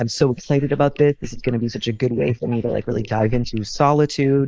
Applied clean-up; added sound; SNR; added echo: neural mask model Resemble Enhance denoiser.